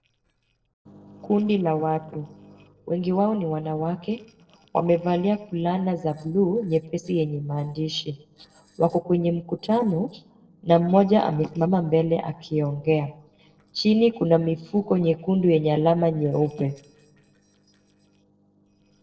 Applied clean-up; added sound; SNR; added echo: neural separator model SepFormer DNS4.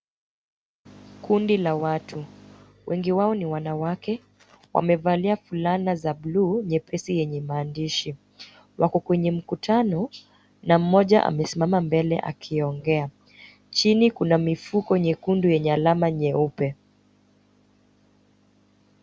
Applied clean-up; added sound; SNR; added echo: none; none; none; none.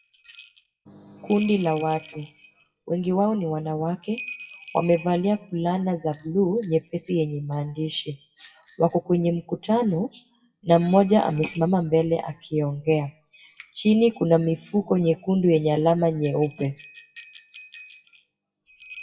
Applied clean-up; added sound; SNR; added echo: classical method WPE with log-MMSE.